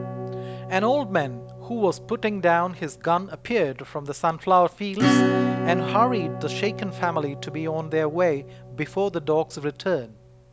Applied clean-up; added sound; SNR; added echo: none; Acoustic guitar / Strum; 5 dB; none.